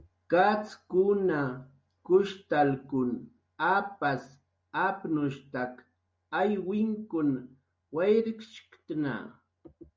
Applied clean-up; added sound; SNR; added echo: none; none; none; none.